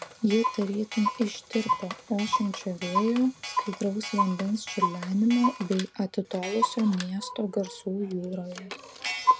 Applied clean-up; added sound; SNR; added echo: none; Clock; 4 dB; none.